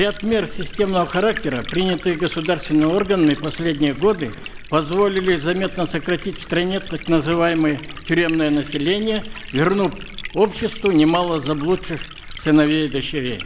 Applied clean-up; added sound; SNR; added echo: none; Liquid; 12 dB; none.